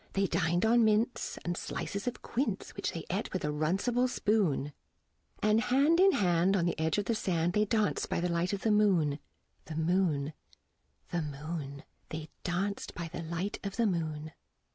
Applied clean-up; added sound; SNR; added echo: none; none; none; none.